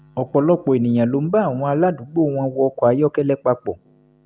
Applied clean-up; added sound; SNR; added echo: none; none; none; none.